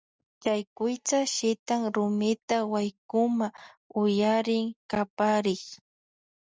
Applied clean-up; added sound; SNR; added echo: none; none; none; none.